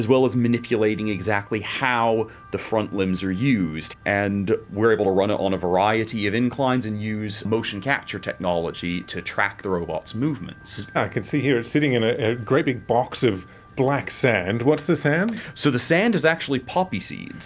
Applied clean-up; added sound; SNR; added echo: none; none; none; none.